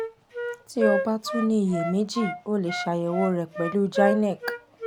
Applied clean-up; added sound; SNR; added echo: none; Wind instrument, woodwind instrument; 5 dB; none.